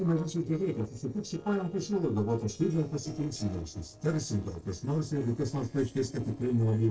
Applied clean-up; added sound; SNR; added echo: neural separator model SepFormer DNS4.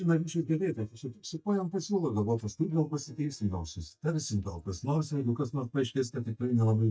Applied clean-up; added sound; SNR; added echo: neural mask model DeepFilterNet 3.